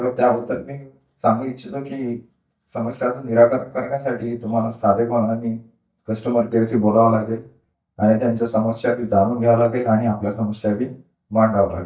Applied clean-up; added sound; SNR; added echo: neural mask model DeepFilterNet 3.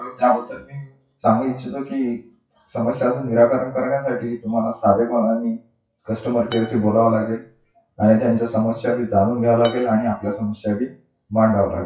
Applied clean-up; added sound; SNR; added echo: classical method WPE with log-MMSE.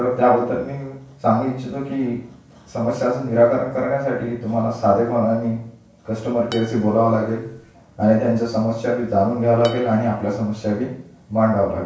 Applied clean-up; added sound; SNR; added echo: none; Acoustic guitar; 20 dB; reverberation time 0.7 s.